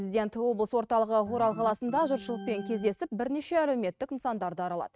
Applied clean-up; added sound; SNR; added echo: neural mask model RNNoise.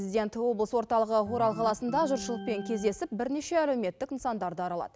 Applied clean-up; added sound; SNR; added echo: none; Organ; 13 dB; none.